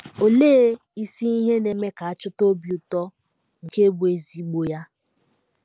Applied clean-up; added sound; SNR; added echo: none; none; none; none.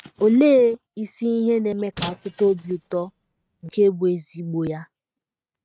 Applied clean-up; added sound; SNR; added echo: neural mask model RNNoise.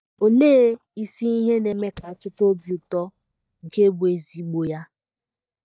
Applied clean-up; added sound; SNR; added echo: neural mask model DeepFilterNet 3.